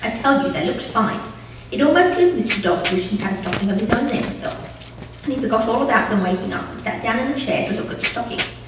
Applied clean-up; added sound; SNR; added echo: none; Run; 10 dB; reverberation time 0.9 s.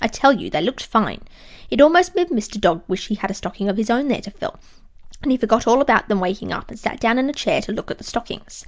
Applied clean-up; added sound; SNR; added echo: none; none; none; none.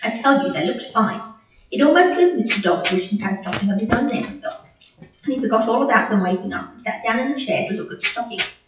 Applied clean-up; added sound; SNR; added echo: classical method WPE with log-MMSE.